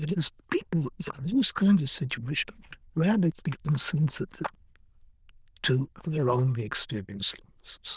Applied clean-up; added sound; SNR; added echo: neural diffusion model UNIVERSE++.